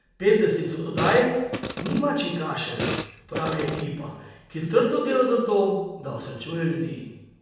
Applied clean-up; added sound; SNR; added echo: none; Fart; 6 dB; reverberation time 0.7 s.